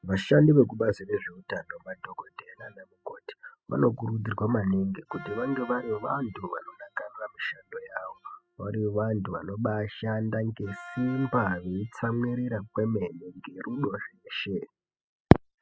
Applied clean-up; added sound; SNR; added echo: classical method spectral subtraction.